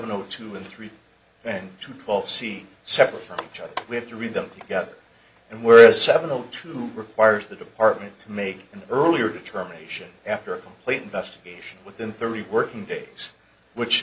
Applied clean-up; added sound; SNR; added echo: none; none; none; none.